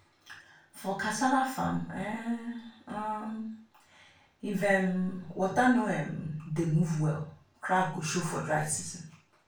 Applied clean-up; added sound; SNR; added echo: none; none; none; reverberation time 0.3 s.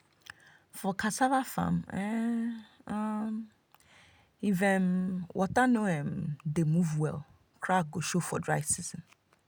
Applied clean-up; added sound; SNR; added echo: none; none; none; none.